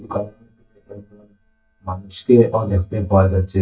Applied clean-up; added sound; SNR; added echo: neural mask model DeepFilterNet 3.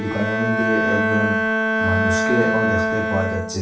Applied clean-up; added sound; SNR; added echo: none; Bowed string instrument; -3 dB; reverberation time 0.3 s.